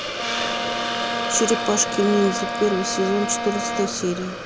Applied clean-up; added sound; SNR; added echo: none; Hiss + Bowed string instrument; 2 dB; none.